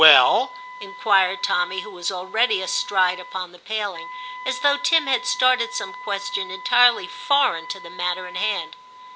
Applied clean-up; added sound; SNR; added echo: none; Wind instrument, woodwind instrument; 15 dB; none.